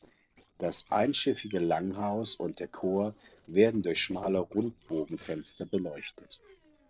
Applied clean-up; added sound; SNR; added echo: neural separator model SepFormer DNS4.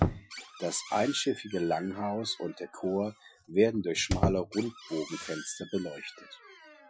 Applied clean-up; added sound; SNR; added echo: classical method Wiener filter.